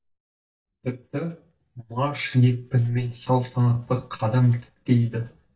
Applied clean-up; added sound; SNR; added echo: neural mask model DeepFilterNet 3.